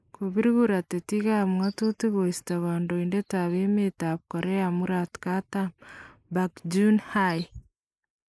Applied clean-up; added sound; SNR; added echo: neural mask model Resemble Enhance denoiser.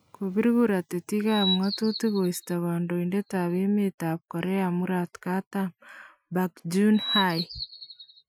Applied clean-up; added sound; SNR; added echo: classical method Wiener filter.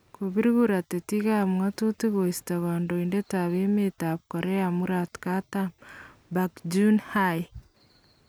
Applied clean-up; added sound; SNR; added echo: none; none; none; none.